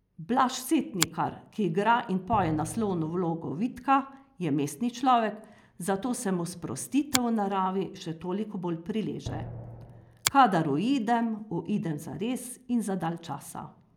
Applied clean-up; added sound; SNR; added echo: none; Drum + Finger snapping; 9 dB; none.